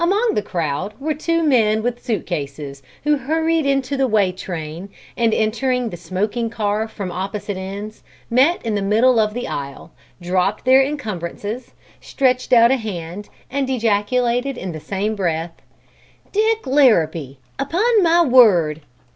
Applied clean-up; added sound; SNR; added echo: none; none; none; none.